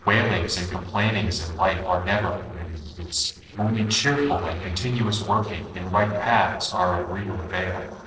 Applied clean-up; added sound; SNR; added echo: neural separator model SepFormer DNS4.